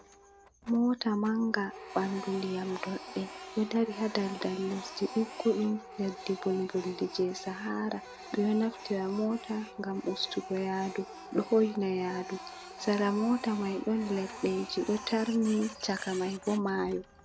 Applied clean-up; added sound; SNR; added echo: none; Printer; 14 dB; none.